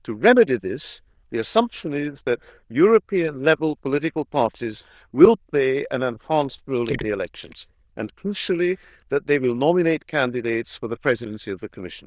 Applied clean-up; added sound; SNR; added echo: neural diffusion model UNIVERSE++.